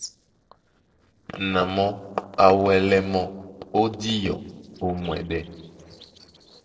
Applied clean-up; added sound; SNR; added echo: neural separator model SepFormer DNS4.